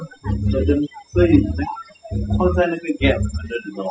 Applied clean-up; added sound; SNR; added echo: classical method spectral subtraction.